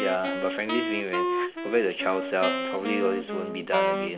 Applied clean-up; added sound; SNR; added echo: none; Wind instrument, woodwind instrument; 1 dB; none.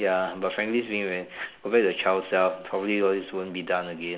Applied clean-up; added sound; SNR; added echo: none; none; none; none.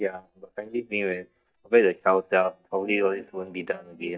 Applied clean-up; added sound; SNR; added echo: neural mask model DeepFilterNet 3.